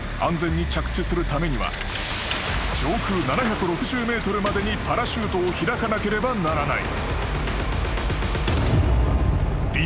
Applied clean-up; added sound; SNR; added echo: none; Bicycle; 16 dB; none.